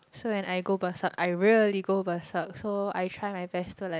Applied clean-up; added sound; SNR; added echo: none; none; none; none.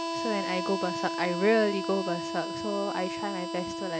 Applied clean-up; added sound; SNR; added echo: none; Harmonica; 3 dB; none.